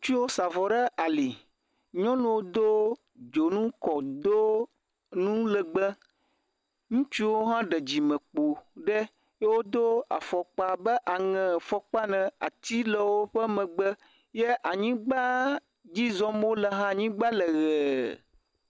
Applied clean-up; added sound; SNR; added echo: none; none; none; none.